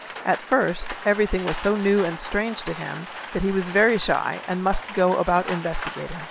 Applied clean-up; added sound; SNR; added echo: none; Rain; 12 dB; none.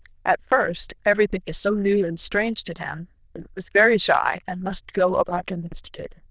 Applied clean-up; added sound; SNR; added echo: neural diffusion model UNIVERSE++.